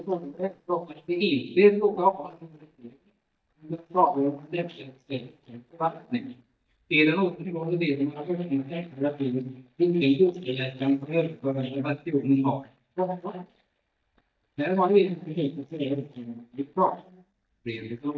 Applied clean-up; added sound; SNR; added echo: neural mask model DeepFilterNet 3.